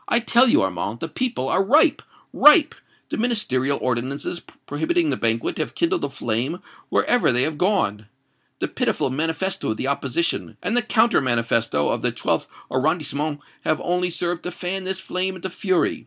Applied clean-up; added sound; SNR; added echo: none; none; none; none.